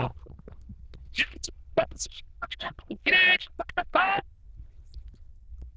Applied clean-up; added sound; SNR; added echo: neural diffusion model UNIVERSE++.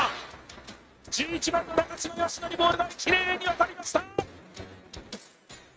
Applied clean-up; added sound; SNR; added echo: neural mask model RNNoise.